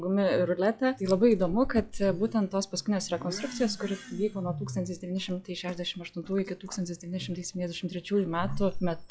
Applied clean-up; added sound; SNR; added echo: classical method log-MMSE.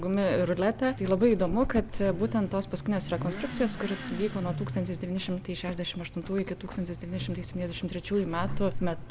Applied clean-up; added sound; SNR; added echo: none; Dog + Motorcycle / Accelerating, revving, vroom; 7 dB; none.